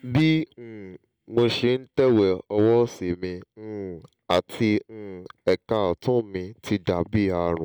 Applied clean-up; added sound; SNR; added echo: none; none; none; none.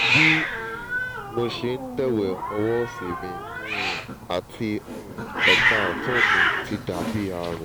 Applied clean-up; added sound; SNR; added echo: none; Hiss; -4 dB; none.